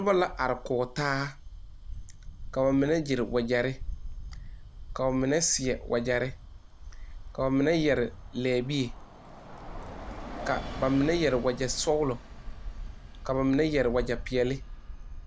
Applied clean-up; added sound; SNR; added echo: none; Bus; 10 dB; none.